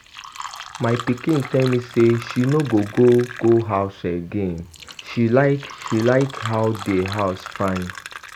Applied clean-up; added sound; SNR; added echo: none; Fill (with liquid); 15 dB; none.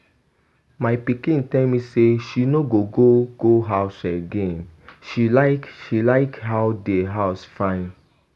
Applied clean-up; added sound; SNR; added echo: none; none; none; none.